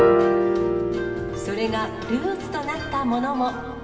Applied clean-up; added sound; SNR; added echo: none; Piano; -3 dB; reverberation time 2.3 s.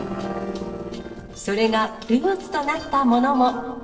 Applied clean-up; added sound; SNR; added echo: neural separator model SepFormer DNS4.